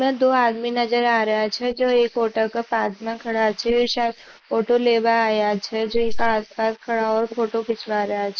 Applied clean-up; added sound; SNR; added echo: neural mask model Resemble Enhance denoiser.